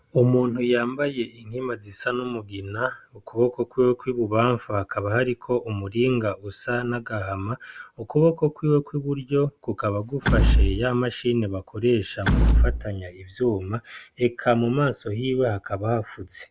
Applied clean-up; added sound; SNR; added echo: none; Door / Wood; -2 dB; none.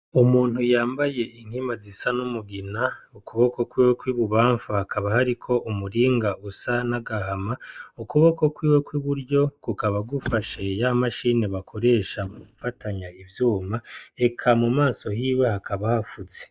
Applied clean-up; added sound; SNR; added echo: neural mask model DeepFilterNet 3.